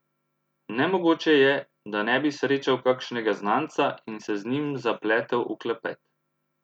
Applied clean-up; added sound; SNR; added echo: none; none; none; none.